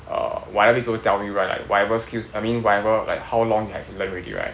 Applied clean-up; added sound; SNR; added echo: none; none; none; none.